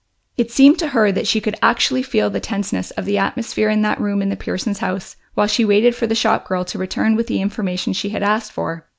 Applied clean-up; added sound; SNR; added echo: none; none; none; none.